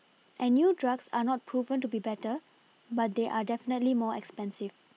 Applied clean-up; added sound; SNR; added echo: none; none; none; none.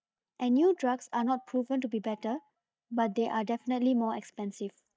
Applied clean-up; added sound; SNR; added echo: neural mask model DeepFilterNet 3.